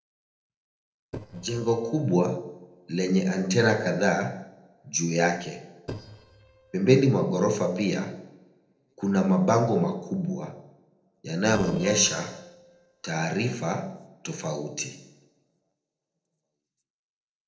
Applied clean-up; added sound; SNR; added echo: neural separator model SepFormer DNS4.